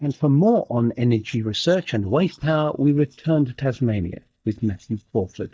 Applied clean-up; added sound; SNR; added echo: neural mask model DeepFilterNet 3.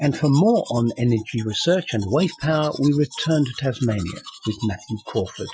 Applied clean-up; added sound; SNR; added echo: classical method Wiener filter.